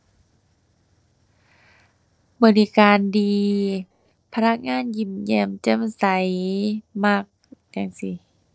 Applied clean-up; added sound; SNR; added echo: neural separator model SepFormer DNS4.